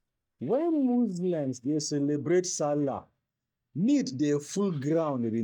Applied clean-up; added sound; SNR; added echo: neural mask model DeepFilterNet 3.